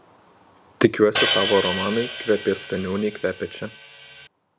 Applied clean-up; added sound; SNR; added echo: none; Hi-hat; 1 dB; none.